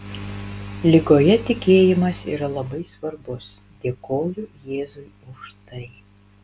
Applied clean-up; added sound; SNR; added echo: none; none; none; none.